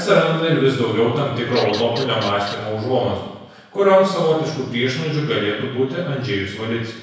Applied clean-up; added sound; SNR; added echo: none; Bird vocalization, bird call, bird song / Fowl; 12 dB; reverberation time 1.0 s.